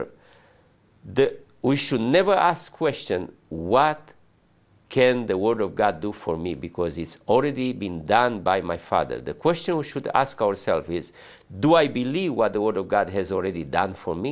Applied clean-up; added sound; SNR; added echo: none; none; none; none.